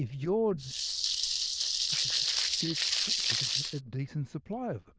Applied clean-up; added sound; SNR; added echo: neural diffusion model UNIVERSE++.